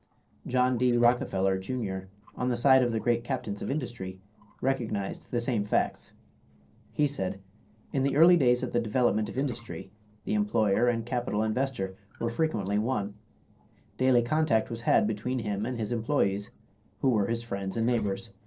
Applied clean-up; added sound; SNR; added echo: neural separator model SepFormer DNS4.